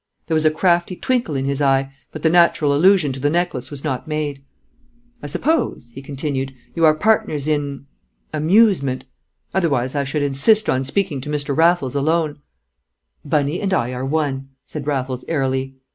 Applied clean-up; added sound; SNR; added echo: none; none; none; none.